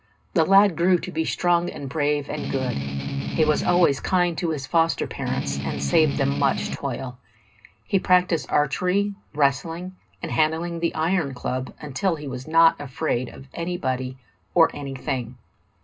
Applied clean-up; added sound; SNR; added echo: none; Strum; 4 dB; reverberation time 0.2 s.